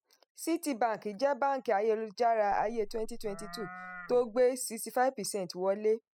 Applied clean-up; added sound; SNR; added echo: classical method spectral subtraction.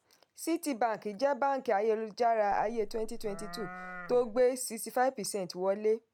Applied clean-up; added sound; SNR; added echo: none; Livestock, farm animals, working animals; 11 dB; none.